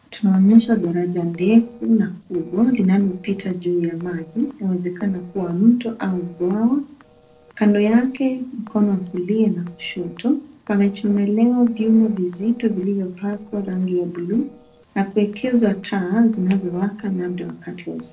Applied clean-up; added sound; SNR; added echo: neural separator model SepFormer DNS4.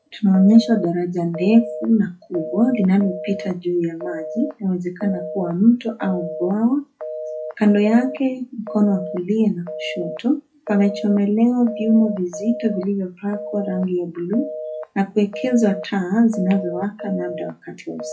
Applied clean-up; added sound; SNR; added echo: classical method WPE with log-MMSE.